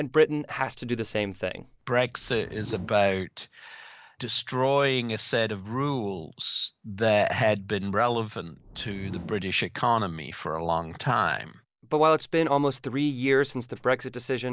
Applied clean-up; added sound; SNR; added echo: none; Whoosh, swoosh, swish; 18 dB; none.